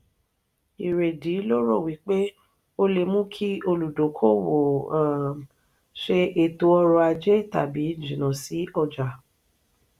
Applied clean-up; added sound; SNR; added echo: none; none; none; none.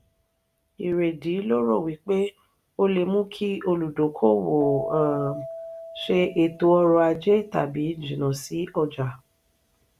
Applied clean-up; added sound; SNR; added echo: none; Keyboard (musical); 16 dB; none.